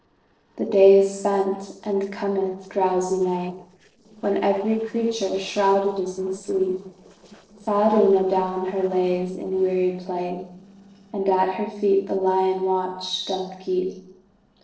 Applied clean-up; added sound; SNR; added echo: neural separator model SepFormer DNS4.